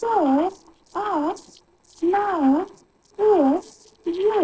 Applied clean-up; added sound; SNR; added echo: neural separator model SepFormer DNS4.